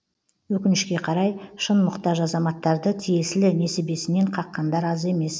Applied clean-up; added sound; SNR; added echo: none; none; none; none.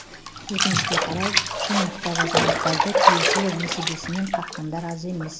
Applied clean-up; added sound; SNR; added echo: none; Bathtub (filling or washing); -5 dB; none.